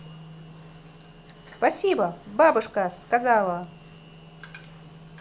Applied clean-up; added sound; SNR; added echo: none; none; none; none.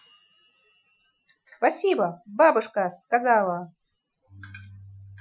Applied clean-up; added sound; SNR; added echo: classical method Wiener filter.